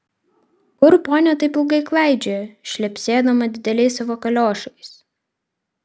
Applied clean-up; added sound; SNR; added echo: none; none; none; none.